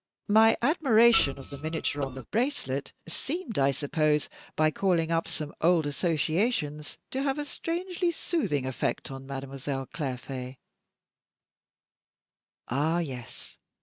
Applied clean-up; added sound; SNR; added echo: neural mask model RNNoise.